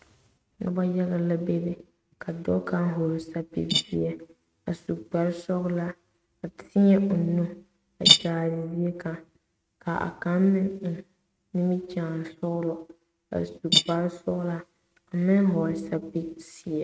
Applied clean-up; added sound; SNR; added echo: neural mask model RNNoise.